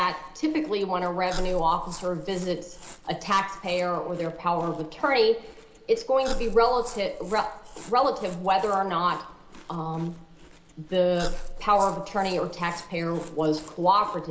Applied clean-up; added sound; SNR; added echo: none; Chewing, mastication; 12 dB; reverberation time 1.2 s.